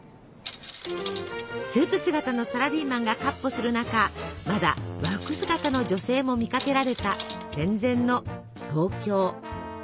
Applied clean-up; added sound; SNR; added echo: none; Coin (dropping); 16 dB; none.